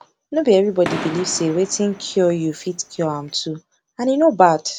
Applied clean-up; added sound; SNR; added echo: none; Fireworks; 14 dB; none.